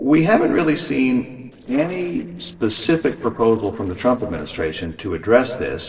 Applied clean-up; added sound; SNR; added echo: neural separator model SepFormer DNS4.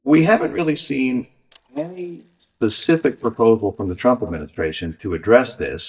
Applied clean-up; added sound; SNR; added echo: neural mask model DeepFilterNet 3.